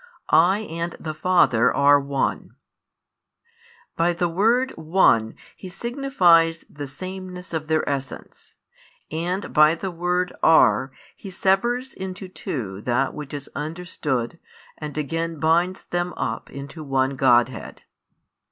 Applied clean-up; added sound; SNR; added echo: none; none; none; none.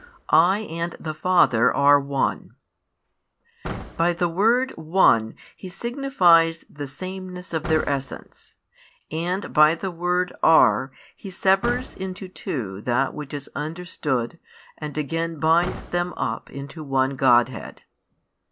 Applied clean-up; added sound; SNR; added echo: none; Slam / Car; 18 dB; none.